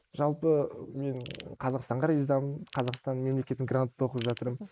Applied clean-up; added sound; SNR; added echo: neural mask model Resemble Enhance denoiser.